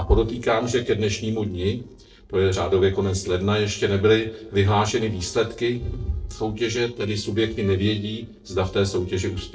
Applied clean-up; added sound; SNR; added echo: neural separator model SepFormer DNS4.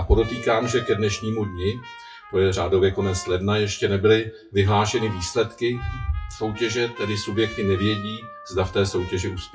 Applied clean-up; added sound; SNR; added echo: classical method WPE with log-MMSE.